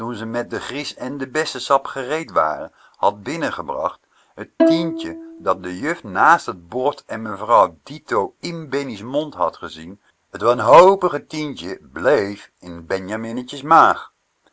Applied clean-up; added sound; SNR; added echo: none; Bowed string instrument; 3 dB; none.